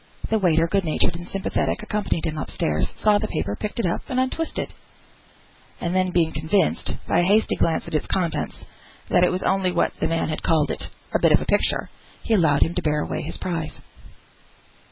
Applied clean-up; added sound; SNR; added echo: none; none; none; none.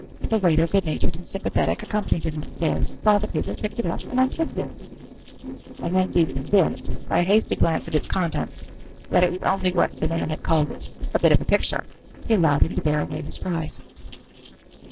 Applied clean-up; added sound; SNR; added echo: neural separator model SepFormer DNS4.